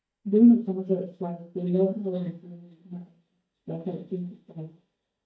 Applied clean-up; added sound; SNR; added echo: neural mask model DeepFilterNet 3.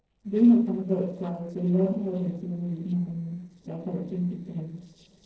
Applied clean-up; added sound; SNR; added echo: neural separator model SepFormer DNS4.